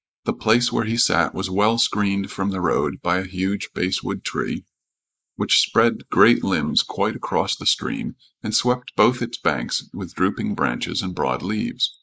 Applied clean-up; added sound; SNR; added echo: neural mask model Resemble Enhance denoiser.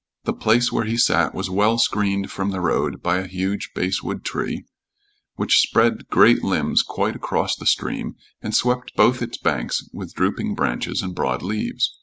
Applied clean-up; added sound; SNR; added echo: none; none; none; none.